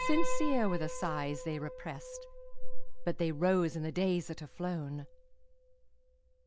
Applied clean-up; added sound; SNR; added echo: none; Piano; -3 dB; none.